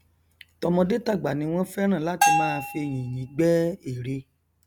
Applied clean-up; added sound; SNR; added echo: none; Bell; 0 dB; none.